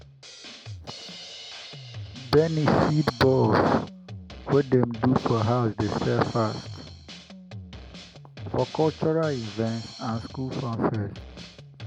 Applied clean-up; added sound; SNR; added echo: none; Drum kit; 15 dB; none.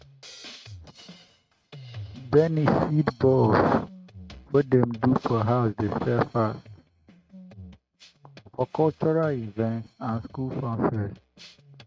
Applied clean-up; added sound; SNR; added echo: neural mask model RNNoise.